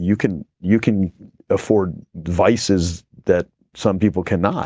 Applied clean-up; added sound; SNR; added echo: none; none; none; none.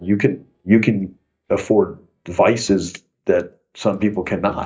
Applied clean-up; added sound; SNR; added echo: neural mask model DeepFilterNet 3.